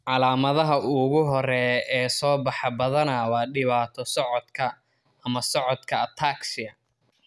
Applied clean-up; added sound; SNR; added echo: none; none; none; none.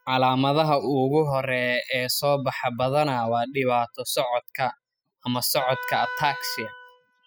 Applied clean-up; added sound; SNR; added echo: classical method spectral subtraction.